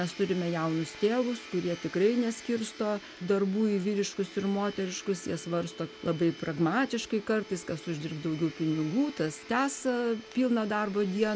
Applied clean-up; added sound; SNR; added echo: none; Domestic sounds, home sounds; 17 dB; none.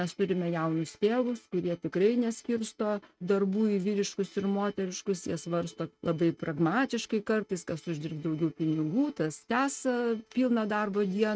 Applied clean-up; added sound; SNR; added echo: neural mask model RNNoise.